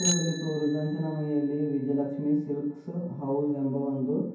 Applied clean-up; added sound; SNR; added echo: none; Bicycle bell; 10 dB; reverberation time 0.9 s.